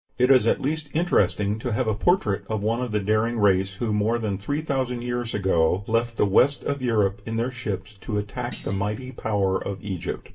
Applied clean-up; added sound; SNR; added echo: none; Thump, thud; 17 dB; reverberation time 0.2 s.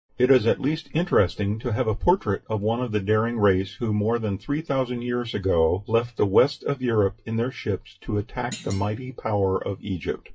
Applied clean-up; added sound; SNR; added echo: classical method WPE with log-MMSE.